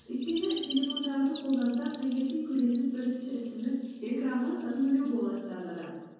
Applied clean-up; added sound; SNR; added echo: none; Chirp, tweet; 8 dB; reverberation time 1.3 s.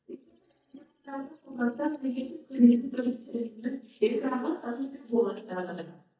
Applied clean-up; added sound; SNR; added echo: neural mask model DeepFilterNet 3.